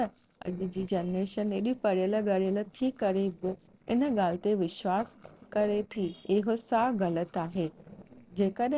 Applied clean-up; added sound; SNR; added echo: neural separator model SepFormer DNS4.